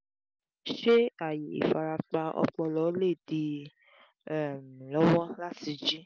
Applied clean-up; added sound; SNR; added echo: none; none; none; none.